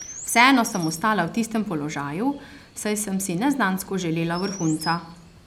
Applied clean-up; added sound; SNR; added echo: none; Chirp, tweet; 18 dB; none.